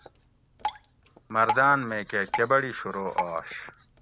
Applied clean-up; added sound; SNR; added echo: none; Drip; 8 dB; none.